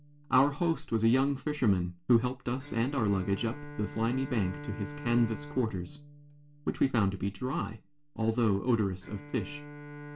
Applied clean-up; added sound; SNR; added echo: none; Bowed string instrument; 16 dB; reverberation time 0.2 s.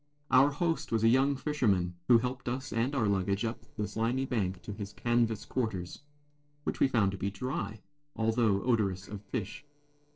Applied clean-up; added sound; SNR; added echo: neural separator model SepFormer DNS4.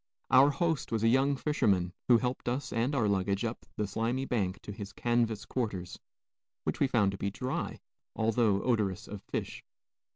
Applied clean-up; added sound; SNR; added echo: none; none; none; none.